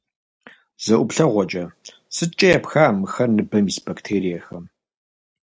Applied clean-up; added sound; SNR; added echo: none; none; none; none.